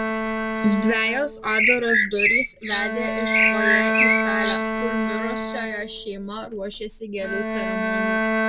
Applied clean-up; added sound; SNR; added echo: none; Bird + Bowed string instrument; -4 dB; none.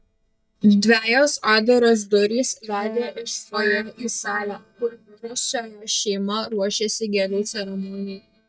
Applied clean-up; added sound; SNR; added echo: neural mask model DeepFilterNet 3.